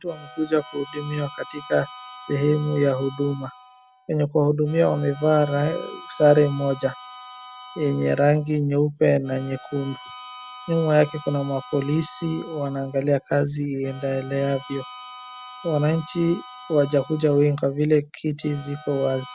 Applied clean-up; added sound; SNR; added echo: none; Harmonica; 18 dB; none.